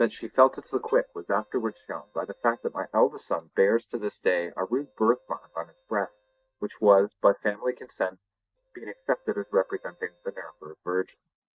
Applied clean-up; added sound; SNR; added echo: neural mask model DeepFilterNet 3.